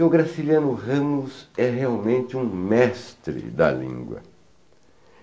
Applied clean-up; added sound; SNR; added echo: none; none; none; none.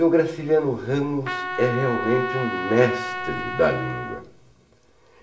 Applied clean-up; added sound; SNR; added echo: none; Trumpet; 7 dB; reverberation time 1.4 s.